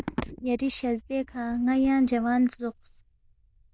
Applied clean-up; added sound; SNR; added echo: neural diffusion model UNIVERSE++.